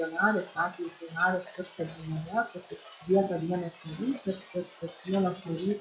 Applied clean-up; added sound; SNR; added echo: classical method log-MMSE.